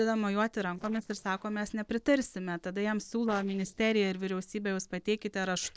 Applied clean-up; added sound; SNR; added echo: neural separator model SepFormer DNS4.